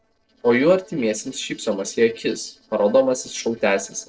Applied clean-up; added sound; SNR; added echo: neural separator model SepFormer DNS4.